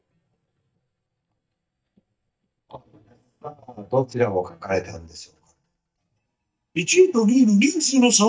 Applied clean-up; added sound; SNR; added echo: neural mask model DeepFilterNet 3.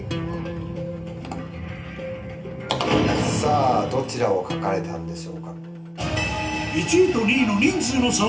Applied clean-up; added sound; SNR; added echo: none; Acoustic guitar; 11 dB; reverberation time 0.3 s.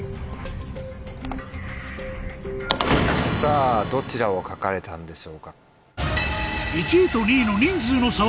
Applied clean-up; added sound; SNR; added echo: none; none; none; none.